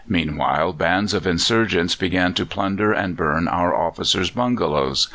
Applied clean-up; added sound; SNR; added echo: none; none; none; none.